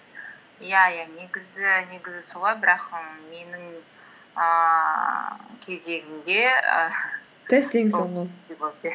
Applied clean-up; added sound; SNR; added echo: none; none; none; none.